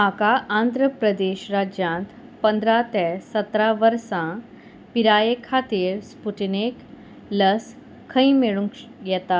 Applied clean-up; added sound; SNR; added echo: none; none; none; none.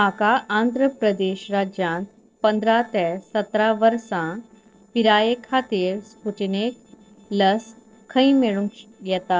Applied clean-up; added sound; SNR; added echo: neural separator model SepFormer DNS4.